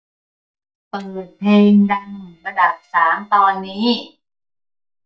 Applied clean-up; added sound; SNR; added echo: neural mask model DeepFilterNet 3.